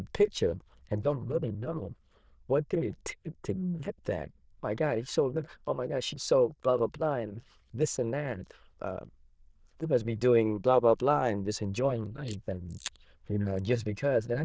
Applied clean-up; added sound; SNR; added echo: neural diffusion model UNIVERSE++.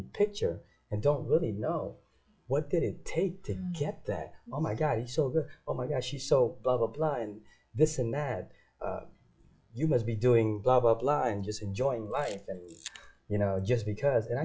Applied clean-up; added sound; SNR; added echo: classical method log-MMSE.